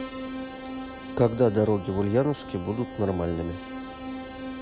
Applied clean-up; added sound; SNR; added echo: none; Keyboard (musical); 11 dB; none.